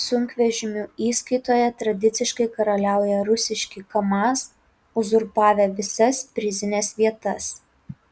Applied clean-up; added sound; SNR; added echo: none; none; none; none.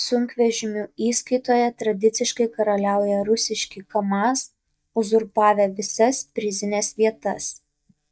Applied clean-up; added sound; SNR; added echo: neural mask model DeepFilterNet 3.